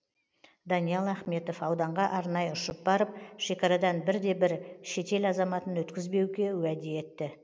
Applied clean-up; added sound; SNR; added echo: none; none; none; none.